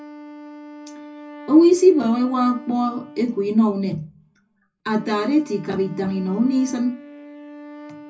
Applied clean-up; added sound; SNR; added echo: none; Wind instrument, woodwind instrument; 18 dB; reverberation time 0.4 s.